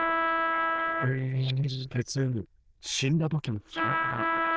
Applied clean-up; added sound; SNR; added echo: neural diffusion model UNIVERSE++.